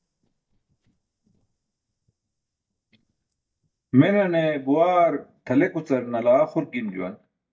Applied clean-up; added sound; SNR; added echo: neural mask model DeepFilterNet 3.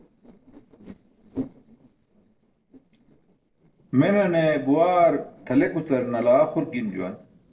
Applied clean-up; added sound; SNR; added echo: neural separator model SepFormer DNS4.